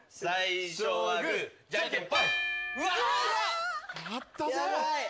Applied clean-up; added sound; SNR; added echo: none; none; none; none.